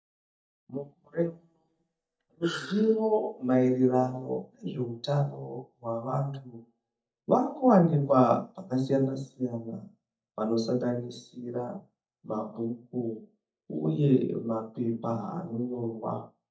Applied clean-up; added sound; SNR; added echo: neural mask model DeepFilterNet 3.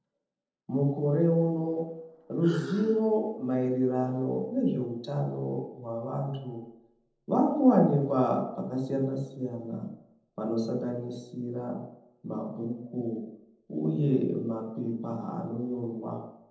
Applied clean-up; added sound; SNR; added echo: neural separator model SepFormer DNS4.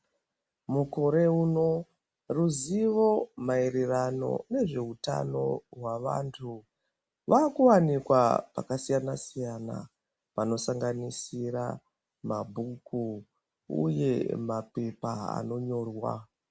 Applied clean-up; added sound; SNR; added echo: none; none; none; none.